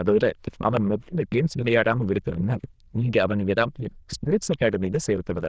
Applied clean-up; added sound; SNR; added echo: neural diffusion model UNIVERSE++.